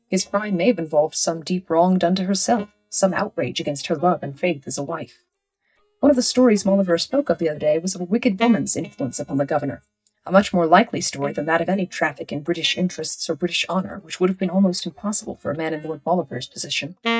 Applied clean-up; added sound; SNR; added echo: neural mask model DeepFilterNet 3.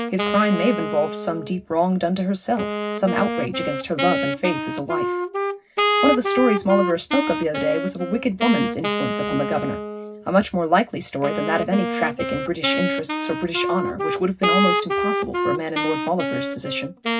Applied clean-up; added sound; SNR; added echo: none; Wind instrument, woodwind instrument; 2 dB; reverberation time 0.4 s.